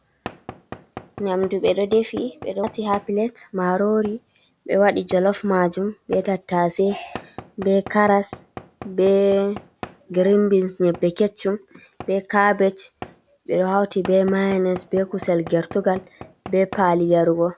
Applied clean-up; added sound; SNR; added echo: none; Knock / Wood; 20 dB; none.